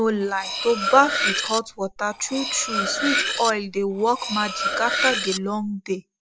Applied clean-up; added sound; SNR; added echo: none; Cutlery, silverware; 3 dB; none.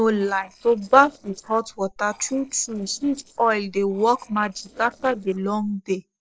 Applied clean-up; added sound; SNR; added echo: neural separator model SepFormer DNS4.